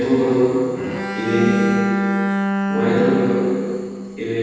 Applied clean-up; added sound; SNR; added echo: none; Bowed string instrument; 2 dB; reverberation time 2.1 s.